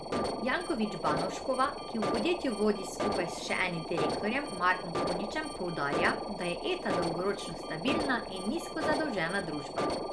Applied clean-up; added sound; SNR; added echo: none; Alarm; 2 dB; none.